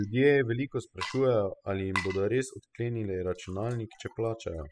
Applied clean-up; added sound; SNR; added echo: classical method spectral subtraction.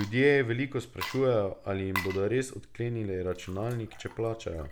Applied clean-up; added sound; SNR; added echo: none; Water / Liquid; 15 dB; none.